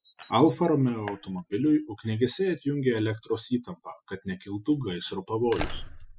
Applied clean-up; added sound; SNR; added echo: classical method spectral subtraction.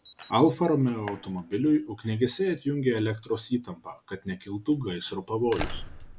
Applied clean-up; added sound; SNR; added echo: none; Slam; 15 dB; none.